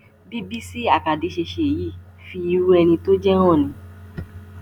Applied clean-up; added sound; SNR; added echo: none; none; none; none.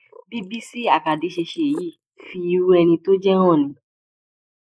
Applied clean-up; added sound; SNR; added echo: neural mask model Resemble Enhance denoiser.